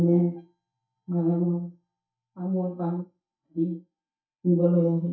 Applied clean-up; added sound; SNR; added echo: neural mask model DeepFilterNet 3.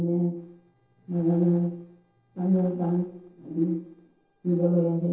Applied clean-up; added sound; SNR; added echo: neural separator model SepFormer DNS4.